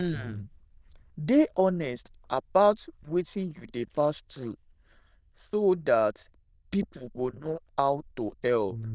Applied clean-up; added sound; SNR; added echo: neural diffusion model UNIVERSE++.